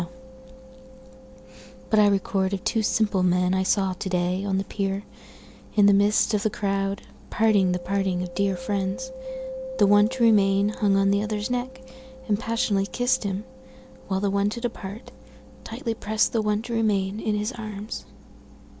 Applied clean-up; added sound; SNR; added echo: none; Mallet percussion; 17 dB; none.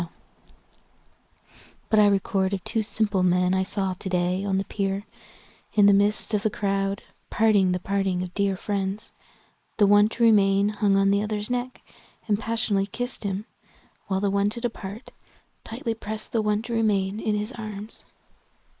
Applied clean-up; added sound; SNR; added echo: neural mask model Resemble Enhance denoiser.